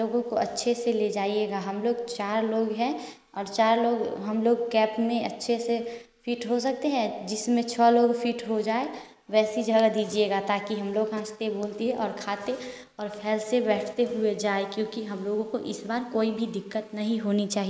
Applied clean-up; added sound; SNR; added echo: neural mask model Resemble Enhance denoiser.